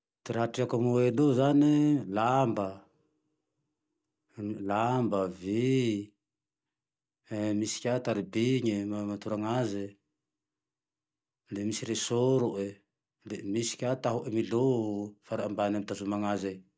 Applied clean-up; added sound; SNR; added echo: none; none; none; none.